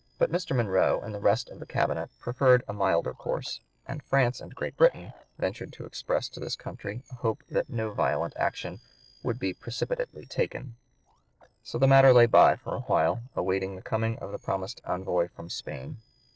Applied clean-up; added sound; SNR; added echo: neural separator model SepFormer DNS4.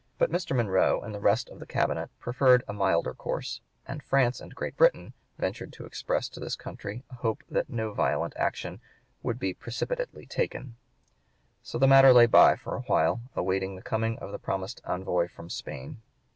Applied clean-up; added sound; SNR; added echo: none; none; none; none.